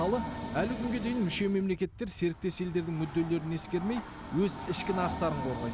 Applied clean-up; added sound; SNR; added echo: none; Train; 8 dB; none.